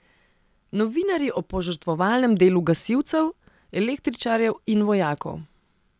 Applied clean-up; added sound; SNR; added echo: none; none; none; none.